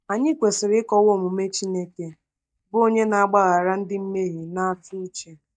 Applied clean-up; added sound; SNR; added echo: neural mask model DeepFilterNet 3.